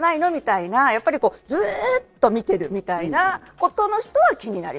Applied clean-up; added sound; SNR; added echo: neural separator model SepFormer DNS4.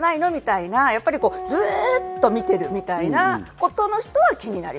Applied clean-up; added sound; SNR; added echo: none; Wind instrument, woodwind instrument; 12 dB; none.